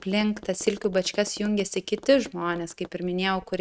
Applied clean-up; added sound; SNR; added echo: neural mask model RNNoise.